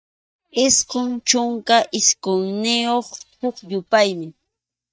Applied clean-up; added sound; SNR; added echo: neural mask model DeepFilterNet 3.